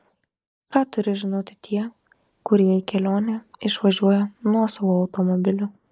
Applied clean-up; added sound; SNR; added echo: neural mask model DeepFilterNet 3.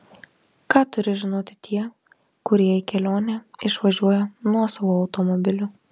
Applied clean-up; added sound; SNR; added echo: none; none; none; none.